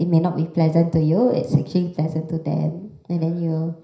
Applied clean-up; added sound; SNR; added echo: none; none; none; reverberation time 0.5 s.